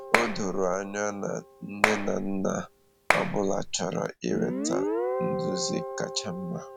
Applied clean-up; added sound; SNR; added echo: none; Clapping + Guitar; 1 dB; none.